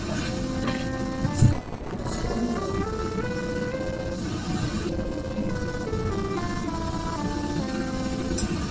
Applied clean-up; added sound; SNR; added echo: neural separator model SepFormer DNS4.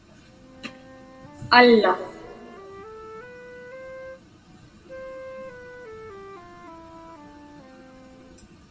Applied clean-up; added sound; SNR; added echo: none; Wind instrument, woodwind instrument; 16 dB; reverberation time 1.1 s.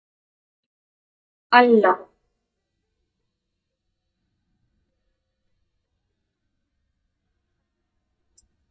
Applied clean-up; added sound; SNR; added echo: neural mask model DeepFilterNet 3.